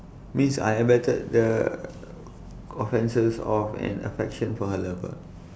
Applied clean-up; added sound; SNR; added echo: none; none; none; none.